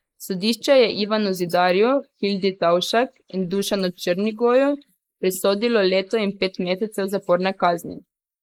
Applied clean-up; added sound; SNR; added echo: neural mask model Resemble Enhance denoiser.